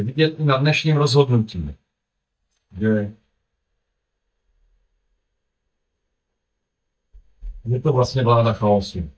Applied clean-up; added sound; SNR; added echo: neural mask model DeepFilterNet 3.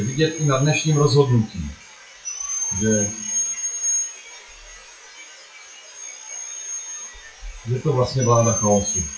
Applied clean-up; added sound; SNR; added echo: classical method WPE with log-MMSE.